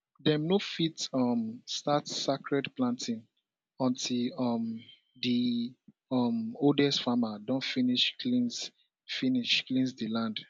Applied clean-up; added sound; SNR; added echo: none; none; none; none.